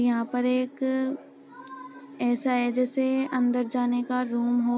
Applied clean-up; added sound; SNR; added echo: none; none; none; none.